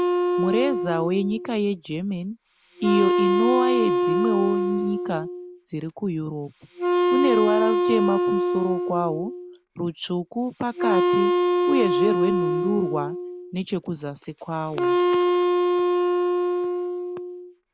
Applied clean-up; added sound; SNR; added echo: none; Wind instrument, woodwind instrument; -4 dB; none.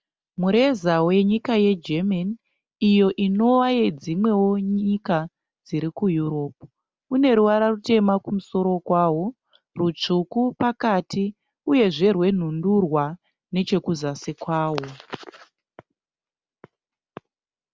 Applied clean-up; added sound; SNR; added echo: none; none; none; none.